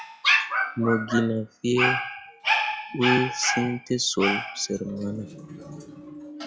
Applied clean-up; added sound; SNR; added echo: classical method log-MMSE.